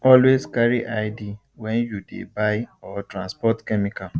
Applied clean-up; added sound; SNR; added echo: none; none; none; none.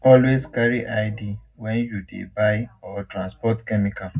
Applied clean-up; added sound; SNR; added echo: none; none; none; reverberation time 0.3 s.